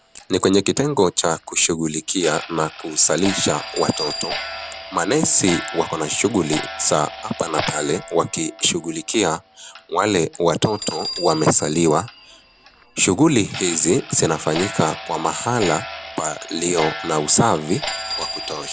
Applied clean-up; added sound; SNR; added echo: none; Clock + Bell; 12 dB; none.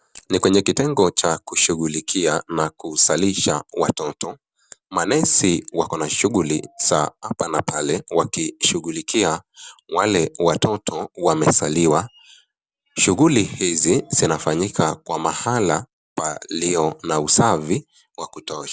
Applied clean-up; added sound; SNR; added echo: none; none; none; none.